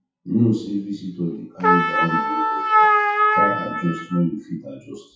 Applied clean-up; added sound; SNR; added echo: classical method WPE with log-MMSE.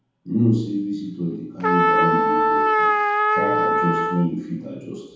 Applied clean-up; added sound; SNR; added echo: none; Trumpet; -3 dB; reverberation time 0.8 s.